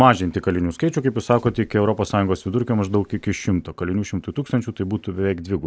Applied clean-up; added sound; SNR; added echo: none; none; none; none.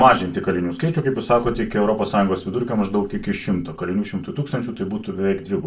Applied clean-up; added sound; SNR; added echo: none; none; none; reverberation time 0.3 s.